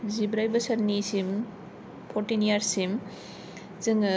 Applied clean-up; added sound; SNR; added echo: none; none; none; none.